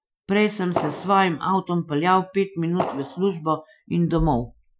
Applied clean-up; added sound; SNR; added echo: classical method Wiener filter.